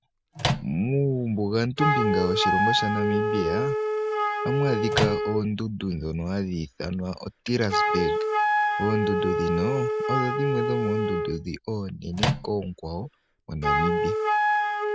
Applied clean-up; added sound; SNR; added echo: none; Wind instrument, woodwind instrument + Microwave oven; -1 dB; none.